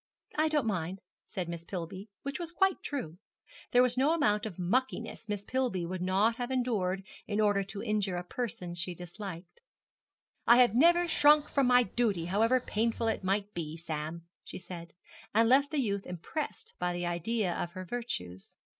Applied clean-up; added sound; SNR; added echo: none; Breathing; 20 dB; none.